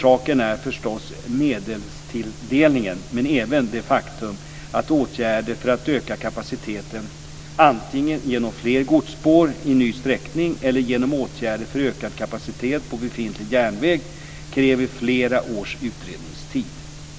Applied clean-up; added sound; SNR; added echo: none; none; none; none.